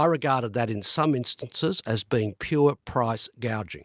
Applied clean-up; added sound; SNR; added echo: none; none; none; none.